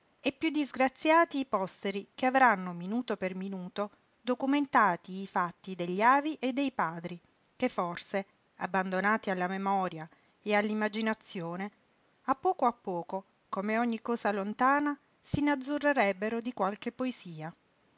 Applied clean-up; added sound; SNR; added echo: none; none; none; none.